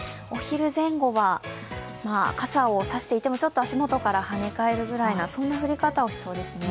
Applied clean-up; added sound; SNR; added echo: none; none; none; none.